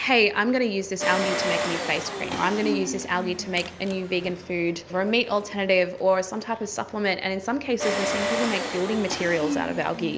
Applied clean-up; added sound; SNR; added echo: none; Engine; 6 dB; none.